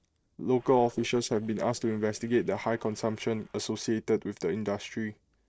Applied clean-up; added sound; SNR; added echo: neural separator model SepFormer DNS4.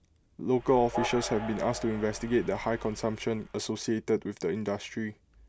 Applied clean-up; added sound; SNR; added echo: none; Train; 11 dB; none.